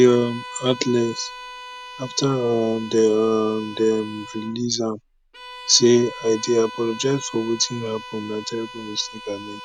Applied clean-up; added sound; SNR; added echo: none; Bowed string instrument; 15 dB; none.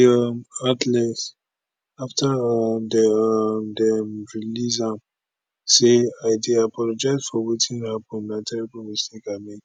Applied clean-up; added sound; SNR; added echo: none; none; none; none.